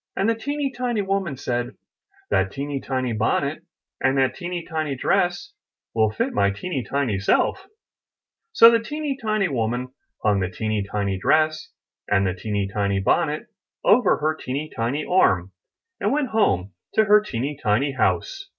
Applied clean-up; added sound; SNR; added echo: none; none; none; none.